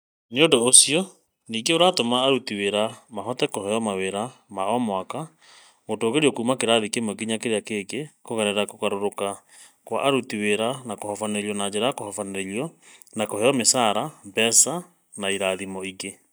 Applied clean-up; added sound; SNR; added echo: neural mask model DeepFilterNet 3.